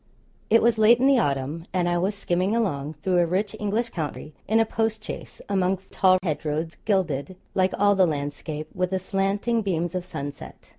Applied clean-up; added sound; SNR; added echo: none; none; none; none.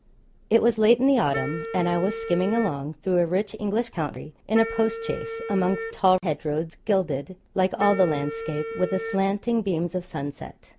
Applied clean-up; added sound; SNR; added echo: none; Wind instrument, woodwind instrument; 10 dB; none.